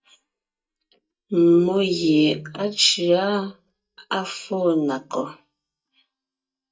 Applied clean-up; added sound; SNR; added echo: neural mask model DeepFilterNet 3.